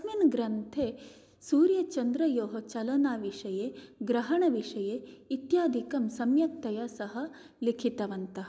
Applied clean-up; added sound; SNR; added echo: none; none; none; none.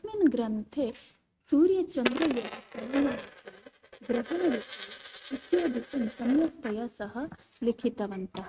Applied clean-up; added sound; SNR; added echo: neural mask model RNNoise.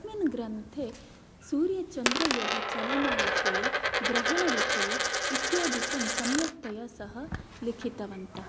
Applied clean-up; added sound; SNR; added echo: none; Coin (dropping); -2 dB; none.